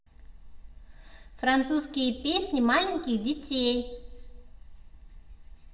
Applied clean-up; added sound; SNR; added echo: none; none; none; reverberation time 0.8 s.